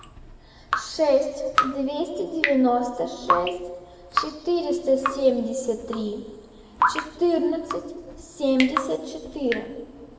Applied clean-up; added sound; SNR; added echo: none; Drip; 5 dB; reverberation time 1.5 s.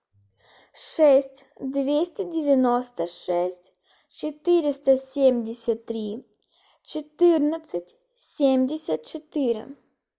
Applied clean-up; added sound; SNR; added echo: none; none; none; none.